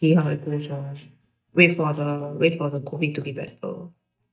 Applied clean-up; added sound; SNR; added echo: neural mask model DeepFilterNet 3.